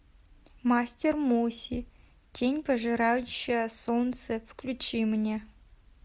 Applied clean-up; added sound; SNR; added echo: none; none; none; none.